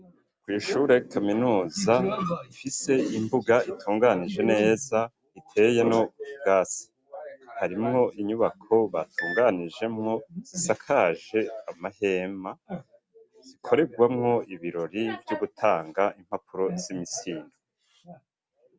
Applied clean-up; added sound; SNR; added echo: none; none; none; none.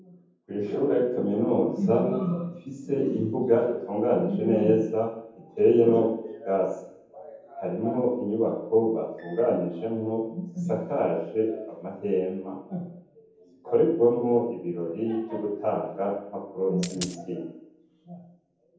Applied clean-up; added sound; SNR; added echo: none; Coin (dropping); 12 dB; reverberation time 0.9 s.